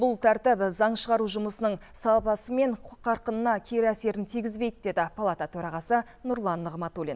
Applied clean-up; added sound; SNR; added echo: none; none; none; none.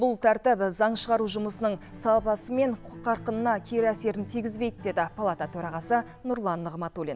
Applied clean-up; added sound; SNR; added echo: none; Acoustic guitar; 19 dB; none.